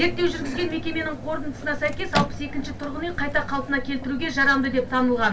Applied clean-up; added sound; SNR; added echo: none; Microwave oven; 11 dB; reverberation time 0.2 s.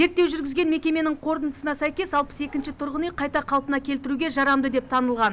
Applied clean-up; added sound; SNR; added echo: none; none; none; none.